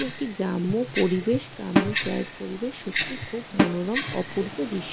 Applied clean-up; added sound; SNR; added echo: none; Tick-tock + Snare drum; 1 dB; none.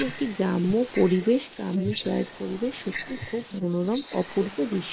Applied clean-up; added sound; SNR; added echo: neural mask model Resemble Enhance denoiser.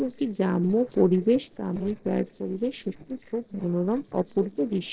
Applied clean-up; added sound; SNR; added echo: neural separator model SepFormer DNS4.